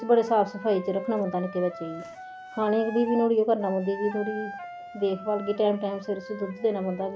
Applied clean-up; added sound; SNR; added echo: none; Wind instrument, woodwind instrument; 13 dB; none.